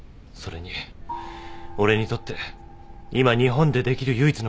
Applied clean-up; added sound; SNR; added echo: none; Gong; 13 dB; none.